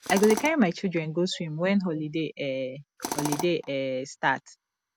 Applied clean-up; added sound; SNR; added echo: none; Tools; 12 dB; none.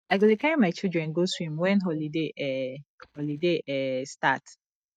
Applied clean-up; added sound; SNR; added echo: neural mask model DeepFilterNet 3.